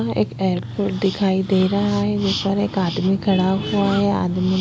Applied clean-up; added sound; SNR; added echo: none; none; none; none.